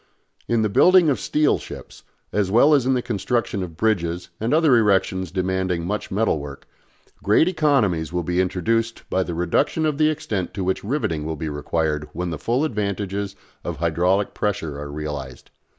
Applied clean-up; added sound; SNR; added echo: none; none; none; none.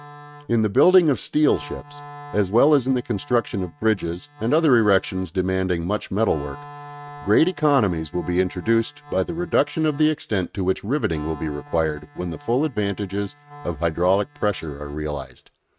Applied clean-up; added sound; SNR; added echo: neural mask model RNNoise.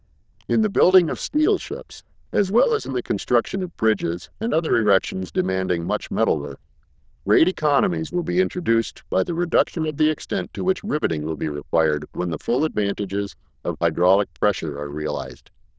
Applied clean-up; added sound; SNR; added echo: neural diffusion model UNIVERSE++.